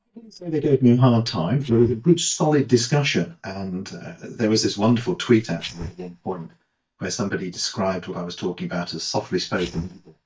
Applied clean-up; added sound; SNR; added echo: neural mask model DeepFilterNet 3.